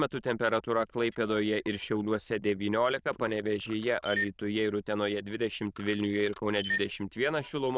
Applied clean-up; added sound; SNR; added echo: neural diffusion model UNIVERSE++.